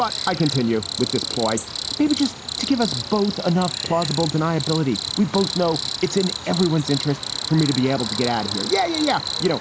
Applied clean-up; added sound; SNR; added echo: none; Cricket; 7 dB; none.